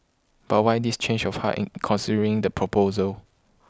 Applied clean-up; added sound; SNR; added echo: none; none; none; none.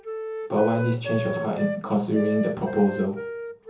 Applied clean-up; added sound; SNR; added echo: none; Wind instrument, woodwind instrument; 7 dB; reverberation time 0.6 s.